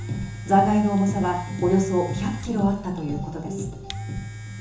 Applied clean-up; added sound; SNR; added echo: none; Domestic sounds, home sounds; 12 dB; reverberation time 0.6 s.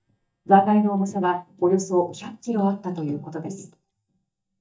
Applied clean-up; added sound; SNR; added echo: neural mask model DeepFilterNet 3.